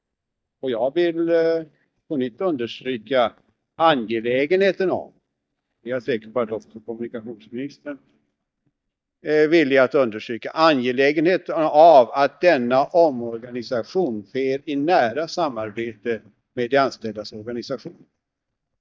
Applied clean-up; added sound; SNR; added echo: neural mask model DeepFilterNet 3.